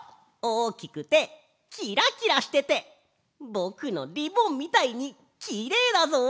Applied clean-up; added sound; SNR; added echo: none; none; none; none.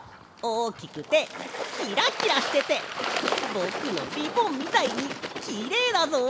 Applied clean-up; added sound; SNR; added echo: none; Water / Bird; 5 dB; none.